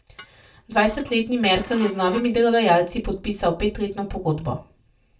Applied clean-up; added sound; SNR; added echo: none; Dishes, pots, and pans / Glass; 19 dB; reverberation time 0.2 s.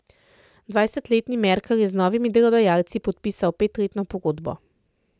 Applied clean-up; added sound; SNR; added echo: none; none; none; none.